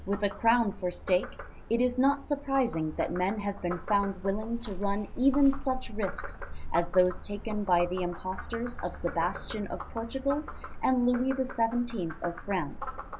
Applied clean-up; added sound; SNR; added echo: none; Frog; 8 dB; none.